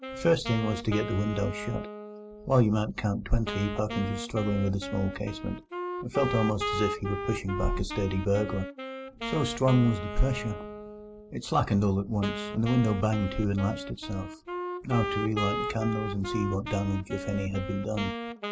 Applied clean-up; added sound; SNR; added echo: none; Wind instrument, woodwind instrument; 8 dB; none.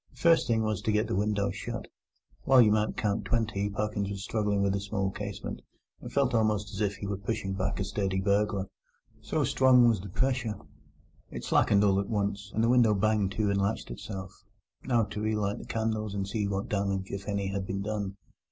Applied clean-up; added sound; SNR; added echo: none; none; none; none.